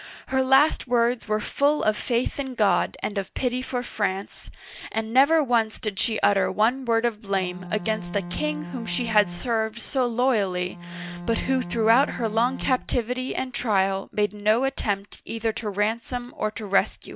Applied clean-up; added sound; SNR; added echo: none; Bowed string instrument; 11 dB; none.